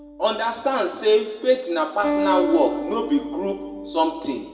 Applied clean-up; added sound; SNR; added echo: none; Acoustic guitar; 7 dB; reverberation time 1.5 s.